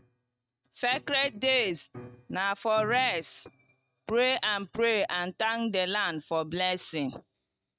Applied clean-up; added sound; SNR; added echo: neural mask model RNNoise.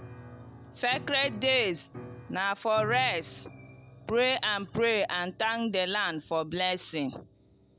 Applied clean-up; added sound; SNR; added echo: none; Piano; 16 dB; none.